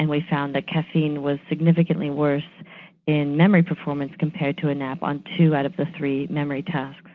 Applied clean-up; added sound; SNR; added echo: none; none; none; none.